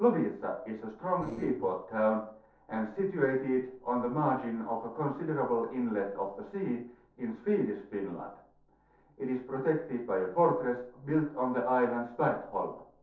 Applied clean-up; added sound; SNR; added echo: neural separator model SepFormer DNS4.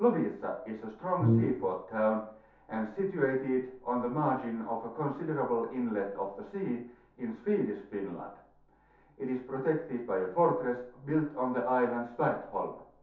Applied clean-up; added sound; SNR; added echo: none; Brass instrument; -4 dB; reverberation time 0.5 s.